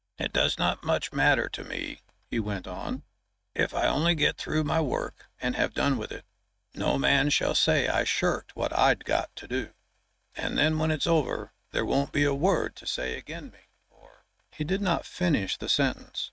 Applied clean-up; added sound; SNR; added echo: neural mask model RNNoise.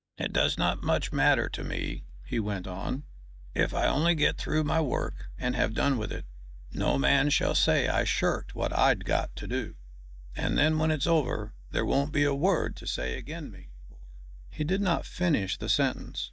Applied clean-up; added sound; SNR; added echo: neural mask model DeepFilterNet 3.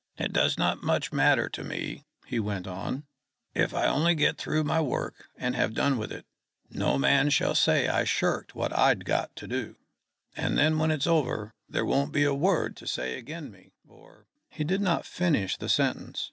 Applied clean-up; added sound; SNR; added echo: none; none; none; none.